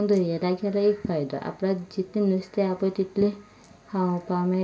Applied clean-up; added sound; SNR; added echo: none; none; none; reverberation time 0.2 s.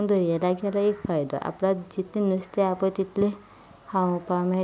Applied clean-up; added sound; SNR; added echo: none; none; none; none.